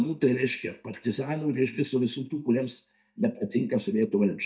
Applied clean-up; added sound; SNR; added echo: neural mask model DeepFilterNet 3.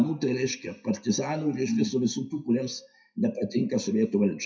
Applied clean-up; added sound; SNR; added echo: classical method WPE with log-MMSE.